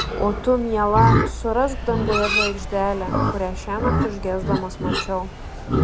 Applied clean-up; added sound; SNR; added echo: none; Livestock, farm animals, working animals; 0 dB; none.